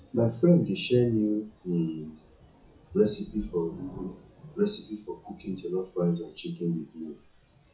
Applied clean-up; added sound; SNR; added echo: classical method WPE with log-MMSE.